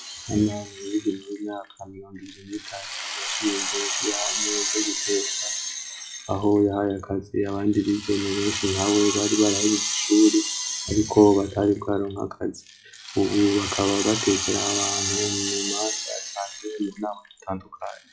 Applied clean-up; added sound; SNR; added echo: classical method WPE with log-MMSE.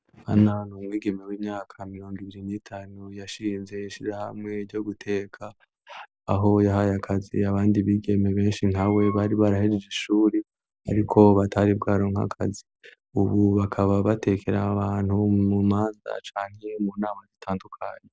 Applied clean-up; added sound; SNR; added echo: none; none; none; none.